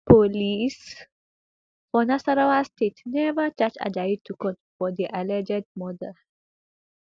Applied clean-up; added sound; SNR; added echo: none; none; none; none.